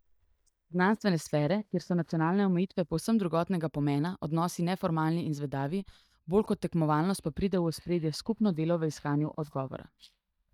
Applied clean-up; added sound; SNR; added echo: neural mask model DeepFilterNet 3.